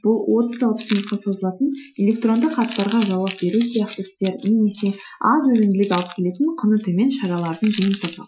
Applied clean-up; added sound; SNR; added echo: classical method Wiener filter.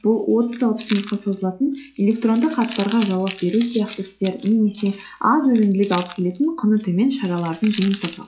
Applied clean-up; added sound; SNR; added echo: classical method log-MMSE.